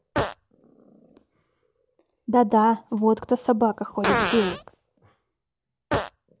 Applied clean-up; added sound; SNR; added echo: none; Fart; 6 dB; none.